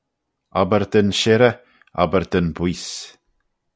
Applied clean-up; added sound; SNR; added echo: none; none; none; none.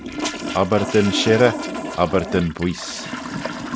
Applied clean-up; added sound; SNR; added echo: none; Toilet flush; 7 dB; none.